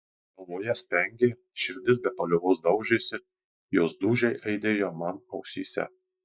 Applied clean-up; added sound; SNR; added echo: neural mask model DeepFilterNet 3.